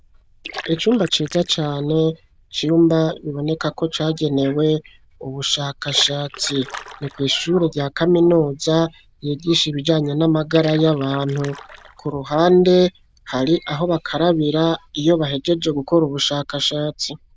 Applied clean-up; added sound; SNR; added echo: neural diffusion model UNIVERSE++.